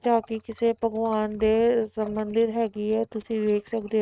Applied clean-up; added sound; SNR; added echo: neural mask model RNNoise.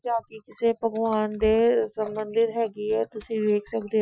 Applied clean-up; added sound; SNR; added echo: classical method Wiener filter.